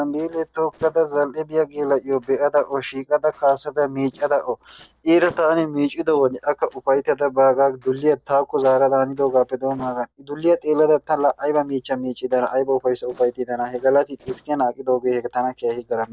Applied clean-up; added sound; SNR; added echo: neural separator model SepFormer DNS4.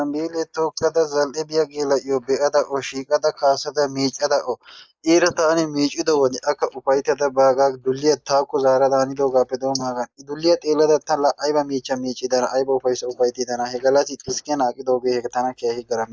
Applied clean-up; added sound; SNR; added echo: neural mask model Resemble Enhance denoiser.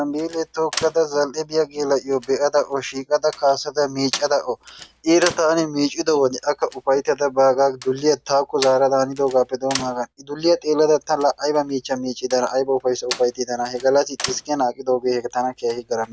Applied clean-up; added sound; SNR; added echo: none; Slam; 17 dB; none.